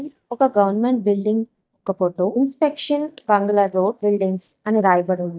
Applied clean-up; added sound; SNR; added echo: neural mask model DeepFilterNet 3.